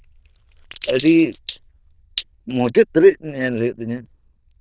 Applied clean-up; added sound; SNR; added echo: neural diffusion model UNIVERSE++.